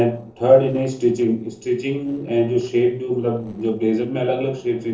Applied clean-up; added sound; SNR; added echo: neural separator model SepFormer DNS4.